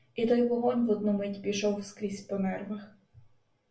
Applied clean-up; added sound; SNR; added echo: none; none; none; reverberation time 0.2 s.